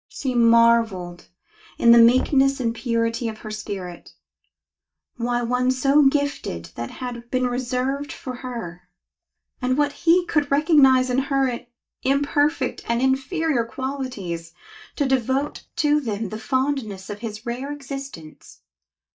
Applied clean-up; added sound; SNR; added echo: neural mask model DeepFilterNet 3.